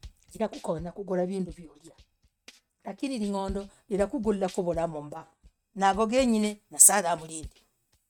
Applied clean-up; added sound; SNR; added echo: neural mask model RNNoise.